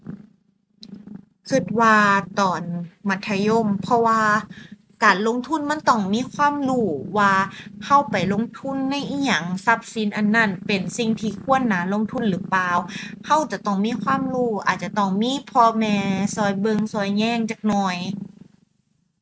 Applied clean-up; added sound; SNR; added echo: neural mask model RNNoise.